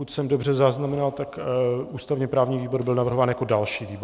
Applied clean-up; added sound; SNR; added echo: none; none; none; none.